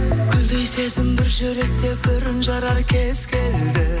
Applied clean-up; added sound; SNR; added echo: none; none; none; none.